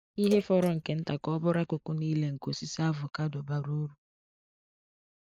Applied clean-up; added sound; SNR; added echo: neural mask model Resemble Enhance denoiser.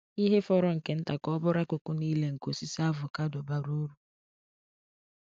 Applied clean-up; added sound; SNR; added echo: none; none; none; none.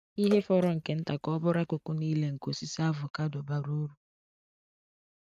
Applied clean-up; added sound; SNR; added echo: neural mask model RNNoise.